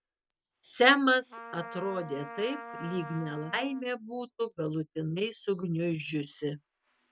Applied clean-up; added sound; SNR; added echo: none; Trumpet; 16 dB; none.